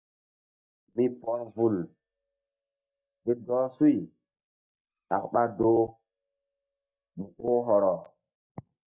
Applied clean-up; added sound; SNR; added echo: neural mask model DeepFilterNet 3.